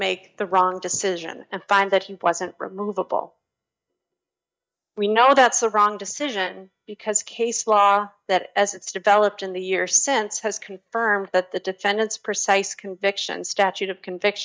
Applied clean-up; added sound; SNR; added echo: neural mask model DeepFilterNet 3.